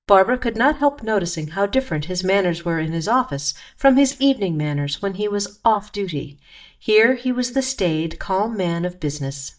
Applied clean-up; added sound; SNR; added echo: neural mask model DeepFilterNet 3.